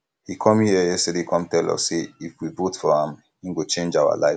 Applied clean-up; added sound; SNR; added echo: none; none; none; none.